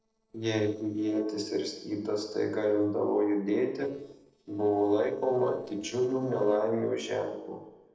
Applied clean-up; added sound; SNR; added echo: neural separator model SepFormer DNS4.